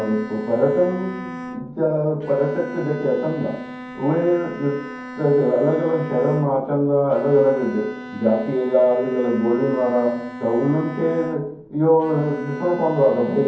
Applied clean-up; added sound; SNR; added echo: none; Bowed string instrument; 14 dB; reverberation time 0.6 s.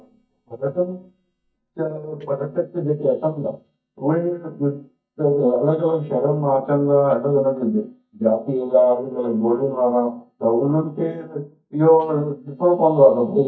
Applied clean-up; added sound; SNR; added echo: neural mask model DeepFilterNet 3.